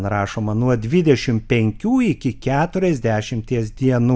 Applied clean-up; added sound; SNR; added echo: none; none; none; none.